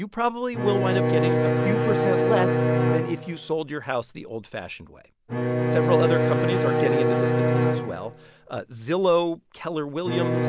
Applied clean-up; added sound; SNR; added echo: none; Bowed string instrument; -4 dB; none.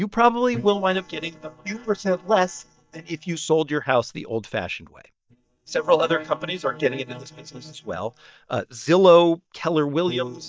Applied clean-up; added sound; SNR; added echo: neural mask model DeepFilterNet 3.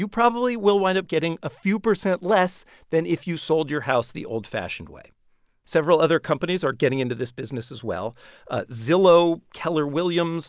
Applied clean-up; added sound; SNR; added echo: none; none; none; none.